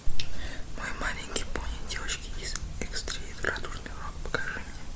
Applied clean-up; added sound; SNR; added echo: none; none; none; none.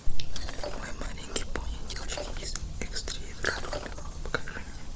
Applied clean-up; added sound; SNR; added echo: neural separator model SepFormer DNS4.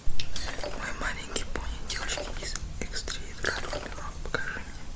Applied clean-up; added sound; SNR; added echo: none; Shatter; 14 dB; none.